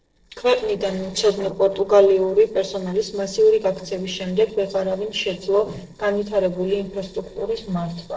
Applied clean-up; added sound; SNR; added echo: neural separator model SepFormer DNS4.